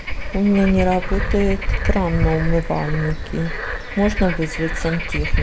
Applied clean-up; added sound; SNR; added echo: none; Bird / Frog; 9 dB; none.